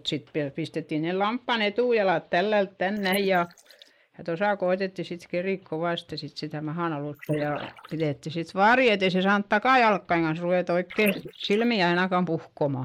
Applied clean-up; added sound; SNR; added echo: neural mask model Resemble Enhance denoiser.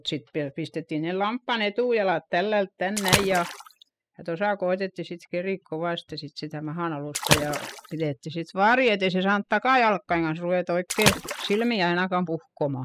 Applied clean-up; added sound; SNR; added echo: classical method spectral subtraction.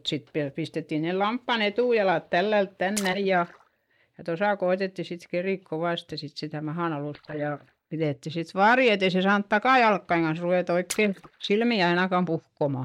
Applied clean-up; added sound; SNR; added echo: neural mask model DeepFilterNet 3.